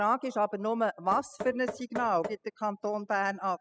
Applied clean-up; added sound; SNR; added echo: classical method spectral subtraction.